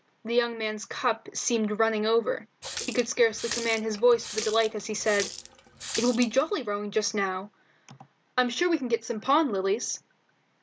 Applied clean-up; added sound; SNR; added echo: none; Water tap, faucet; 10 dB; none.